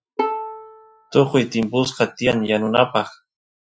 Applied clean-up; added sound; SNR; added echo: classical method Wiener filter.